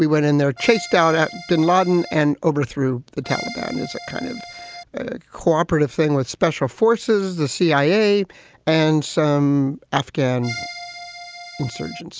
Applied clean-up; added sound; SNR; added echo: none; Accordion; 14 dB; none.